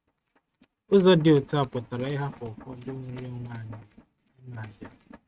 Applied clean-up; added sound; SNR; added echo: neural mask model RNNoise.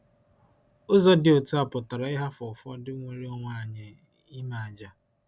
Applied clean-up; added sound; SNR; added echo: none; none; none; none.